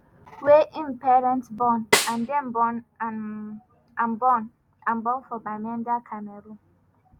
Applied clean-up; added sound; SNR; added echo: none; Snare drum; 2 dB; none.